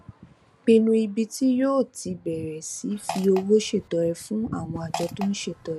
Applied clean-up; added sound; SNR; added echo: none; Fart; 13 dB; none.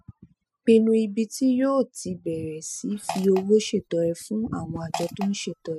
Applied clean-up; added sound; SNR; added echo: classical method spectral subtraction.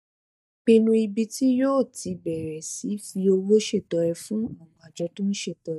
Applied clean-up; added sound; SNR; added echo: neural mask model DeepFilterNet 3.